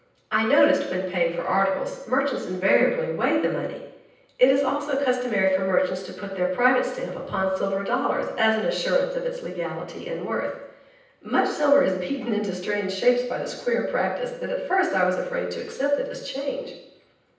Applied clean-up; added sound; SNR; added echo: none; none; none; reverberation time 0.9 s.